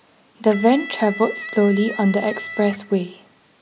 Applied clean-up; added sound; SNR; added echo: none; Electric guitar; 13 dB; none.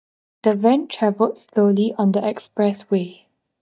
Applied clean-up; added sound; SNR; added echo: neural mask model DeepFilterNet 3.